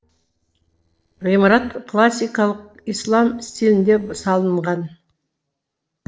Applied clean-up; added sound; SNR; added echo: neural separator model SepFormer DNS4.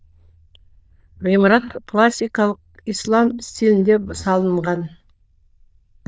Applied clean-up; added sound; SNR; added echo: neural diffusion model UNIVERSE++.